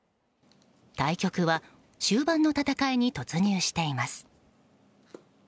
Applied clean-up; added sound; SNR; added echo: none; none; none; none.